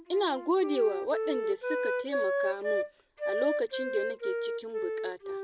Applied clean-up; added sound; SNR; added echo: none; Wind instrument, woodwind instrument; 0 dB; none.